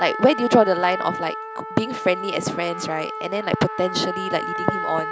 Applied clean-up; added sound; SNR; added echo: none; Trumpet; 7 dB; none.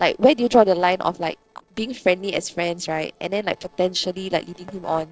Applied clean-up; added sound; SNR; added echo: neural separator model SepFormer DNS4.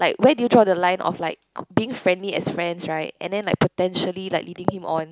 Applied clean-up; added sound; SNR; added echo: none; none; none; none.